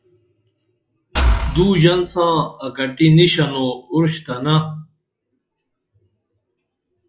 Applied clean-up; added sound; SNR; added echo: classical method log-MMSE.